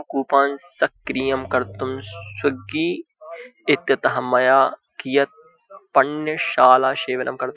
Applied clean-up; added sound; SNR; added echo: classical method Wiener filter.